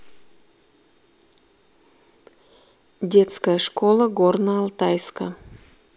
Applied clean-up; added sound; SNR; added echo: none; none; none; none.